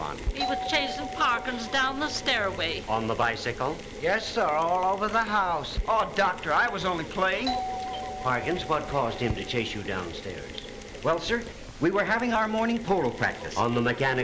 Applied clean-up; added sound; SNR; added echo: none; Mechanisms + Doorbell; 10 dB; none.